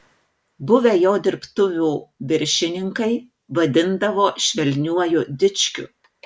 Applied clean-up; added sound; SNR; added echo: none; none; none; none.